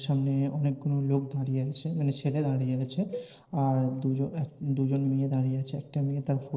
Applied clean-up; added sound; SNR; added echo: neural separator model SepFormer DNS4.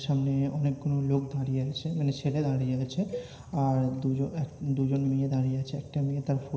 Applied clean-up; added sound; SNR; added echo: none; Cowbell; 17 dB; reverberation time 0.9 s.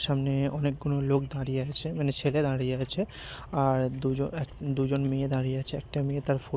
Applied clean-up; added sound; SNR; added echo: none; none; none; none.